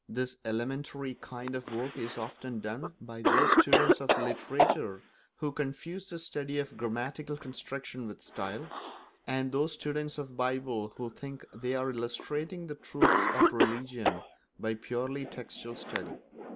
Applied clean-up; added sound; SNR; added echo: none; Cough; -2 dB; none.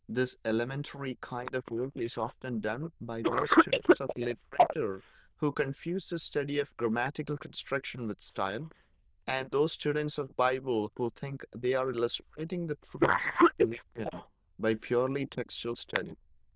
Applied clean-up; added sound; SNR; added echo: neural diffusion model UNIVERSE++.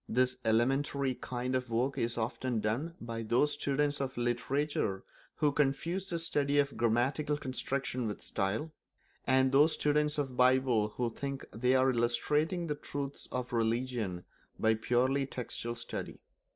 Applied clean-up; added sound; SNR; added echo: none; none; none; none.